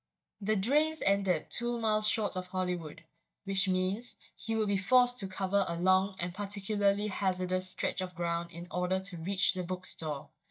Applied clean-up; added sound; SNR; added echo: neural mask model DeepFilterNet 3.